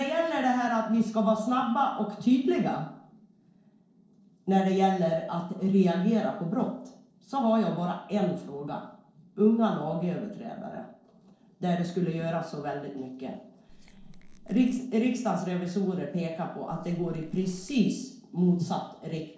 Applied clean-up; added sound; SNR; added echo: neural separator model SepFormer DNS4.